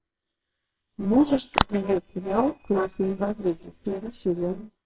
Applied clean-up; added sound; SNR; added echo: neural separator model SepFormer WHAMR!.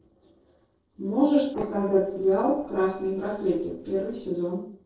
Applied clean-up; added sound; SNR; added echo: neural separator model SepFormer DNS4.